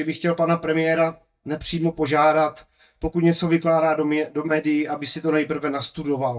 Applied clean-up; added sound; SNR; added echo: neural mask model DeepFilterNet 3.